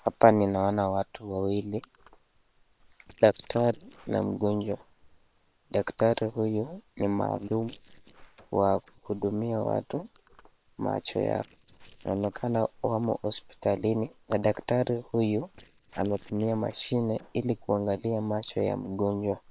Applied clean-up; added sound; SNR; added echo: neural separator model SepFormer WHAM!.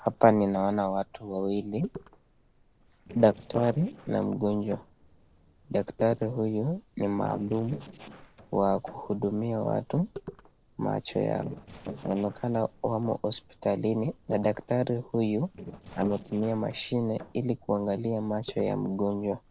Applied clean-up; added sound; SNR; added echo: neural separator model SepFormer DNS4.